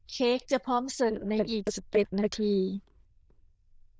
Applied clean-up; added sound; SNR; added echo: neural diffusion model UNIVERSE++.